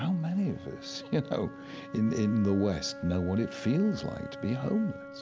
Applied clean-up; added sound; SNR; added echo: none; Wind instrument, woodwind instrument; 14 dB; none.